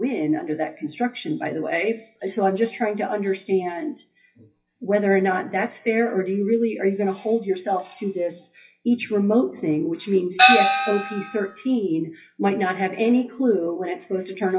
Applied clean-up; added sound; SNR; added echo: classical method WPE with log-MMSE.